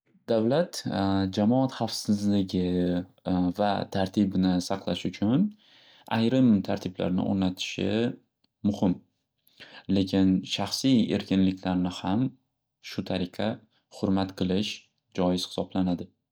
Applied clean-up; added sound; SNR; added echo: none; none; none; none.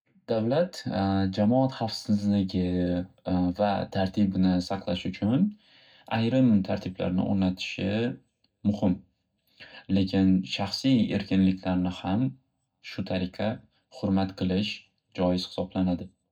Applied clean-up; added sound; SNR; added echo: none; none; none; reverberation time 0.3 s.